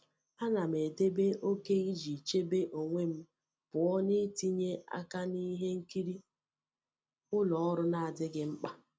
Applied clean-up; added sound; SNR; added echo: none; none; none; none.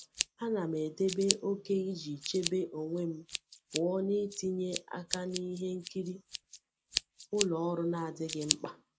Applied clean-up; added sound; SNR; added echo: none; Scissors; 6 dB; none.